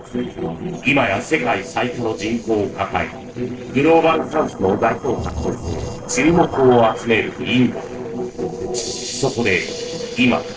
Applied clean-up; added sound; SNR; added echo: neural separator model SepFormer DNS4.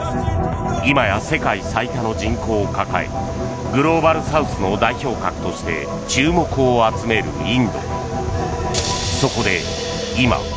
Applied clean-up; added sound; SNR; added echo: none; none; none; none.